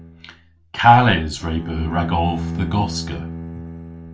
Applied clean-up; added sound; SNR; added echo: none; Bowed string instrument; 9 dB; reverberation time 0.2 s.